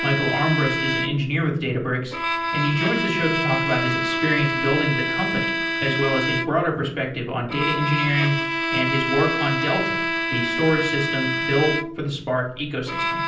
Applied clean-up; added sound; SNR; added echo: none; Bowed string instrument; 1 dB; reverberation time 0.6 s.